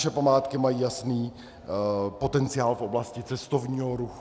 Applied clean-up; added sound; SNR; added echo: none; none; none; none.